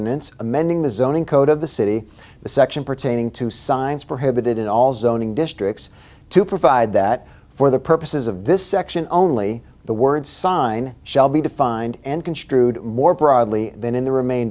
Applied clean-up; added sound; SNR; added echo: none; none; none; none.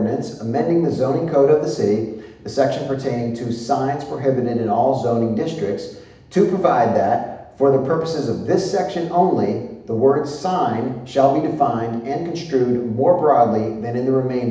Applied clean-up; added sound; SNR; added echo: none; none; none; reverberation time 0.8 s.